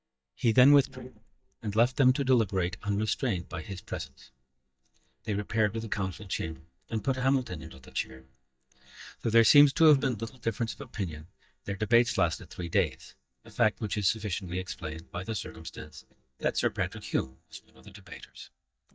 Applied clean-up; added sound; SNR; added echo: neural mask model DeepFilterNet 3.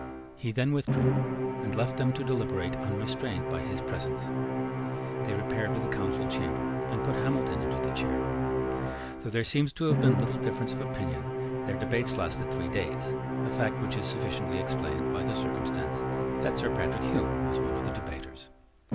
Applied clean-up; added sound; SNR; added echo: none; Musical instrument; -3 dB; none.